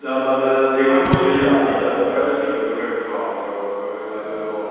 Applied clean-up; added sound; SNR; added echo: none; Fireworks / Boom; 12 dB; reverberation time 2.1 s.